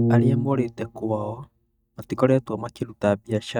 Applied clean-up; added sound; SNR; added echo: neural mask model DeepFilterNet 3.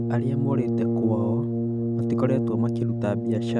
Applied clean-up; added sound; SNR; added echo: none; Brass instrument; -4 dB; none.